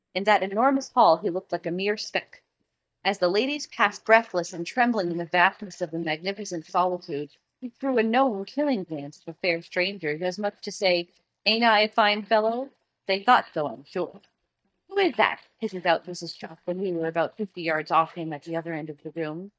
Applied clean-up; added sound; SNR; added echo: neural mask model DeepFilterNet 3.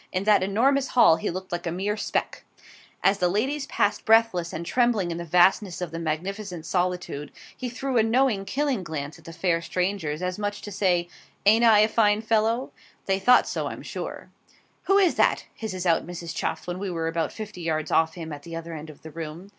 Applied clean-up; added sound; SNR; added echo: none; none; none; none.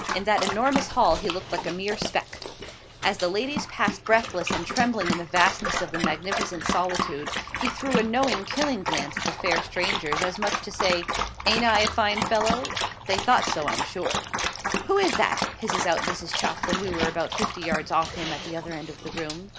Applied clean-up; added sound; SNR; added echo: none; Dog; 3 dB; none.